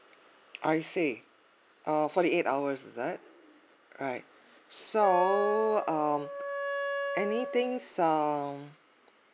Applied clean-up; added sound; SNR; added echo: none; Wind instrument, woodwind instrument; 4 dB; none.